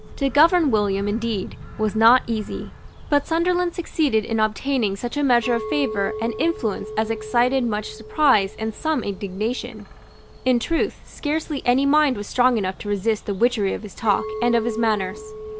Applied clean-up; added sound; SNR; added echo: none; Bird vocalization, bird call, bird song + Chink, clink; 13 dB; none.